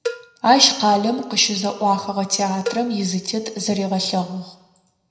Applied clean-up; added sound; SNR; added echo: none; Cowbell; 15 dB; reverberation time 0.7 s.